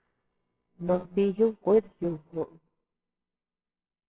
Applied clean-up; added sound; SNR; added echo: neural separator model SepFormer WHAMR!.